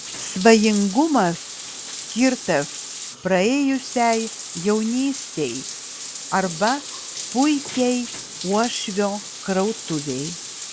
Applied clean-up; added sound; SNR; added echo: none; Bathtub (filling or washing); 11 dB; none.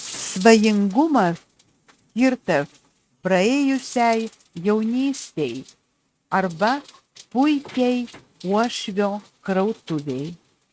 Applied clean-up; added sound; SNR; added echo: neural mask model RNNoise.